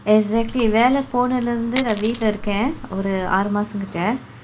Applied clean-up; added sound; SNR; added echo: none; Coin (dropping); 10 dB; none.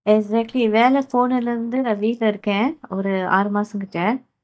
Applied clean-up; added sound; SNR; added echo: neural mask model DeepFilterNet 3.